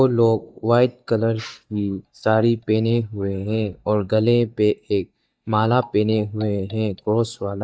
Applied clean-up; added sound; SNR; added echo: neural mask model DeepFilterNet 3.